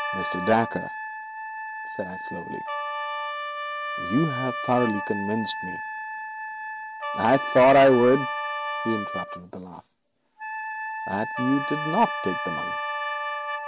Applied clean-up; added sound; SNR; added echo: none; Trumpet + Wind instrument, woodwind instrument; 5 dB; none.